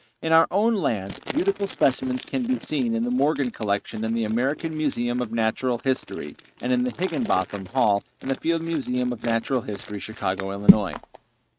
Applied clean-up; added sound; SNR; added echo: neural mask model RNNoise.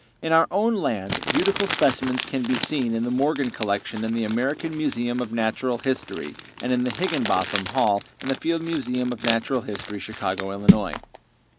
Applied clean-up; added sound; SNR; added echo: none; Crumpling, crinkling; 6 dB; none.